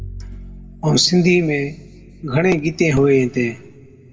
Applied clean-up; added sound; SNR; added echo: none; Bowed string instrument; 20 dB; reverberation time 1.5 s.